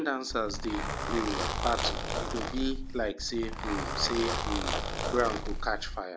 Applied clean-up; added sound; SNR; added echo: none; Zipper (clothing); 0 dB; none.